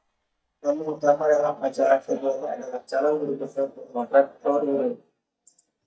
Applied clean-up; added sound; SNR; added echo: neural mask model DeepFilterNet 3.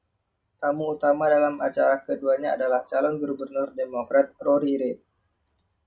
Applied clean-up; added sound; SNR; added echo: none; none; none; none.